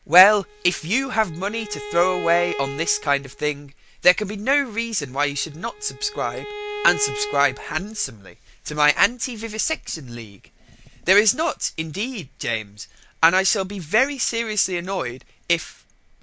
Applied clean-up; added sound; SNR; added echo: none; Bowed string instrument; 11 dB; none.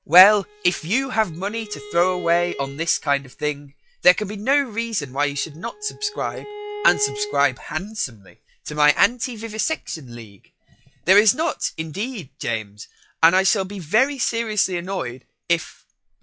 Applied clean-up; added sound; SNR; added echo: classical method log-MMSE.